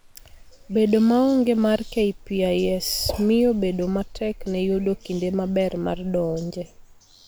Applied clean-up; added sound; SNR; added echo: none; Rain; 18 dB; none.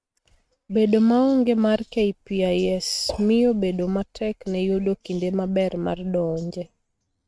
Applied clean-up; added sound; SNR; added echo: neural mask model RNNoise.